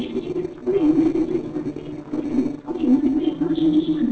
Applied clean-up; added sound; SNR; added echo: neural separator model SepFormer DNS4.